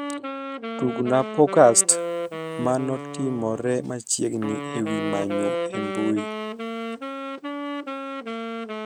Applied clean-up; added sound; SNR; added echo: neural mask model RNNoise.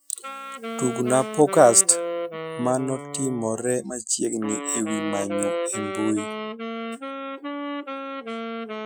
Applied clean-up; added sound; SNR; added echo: classical method Wiener filter.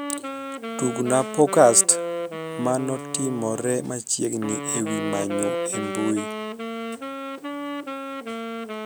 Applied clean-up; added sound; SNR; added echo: none; Wind instrument, woodwind instrument; 6 dB; none.